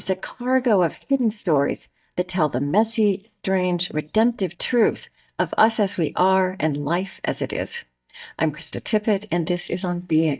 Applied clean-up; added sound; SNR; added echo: neural mask model DeepFilterNet 3.